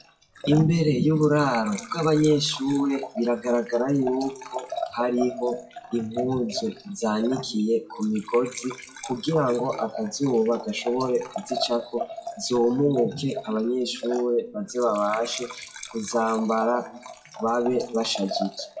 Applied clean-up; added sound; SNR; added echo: classical method WPE with log-MMSE.